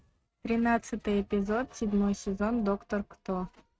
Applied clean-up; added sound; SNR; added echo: neural mask model RNNoise.